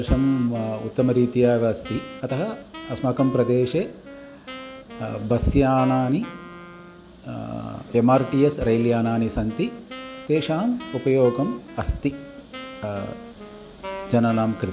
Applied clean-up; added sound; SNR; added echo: none; Wind instrument, woodwind instrument; 16 dB; none.